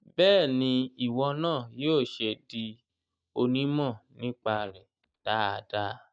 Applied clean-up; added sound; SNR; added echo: neural mask model DeepFilterNet 3.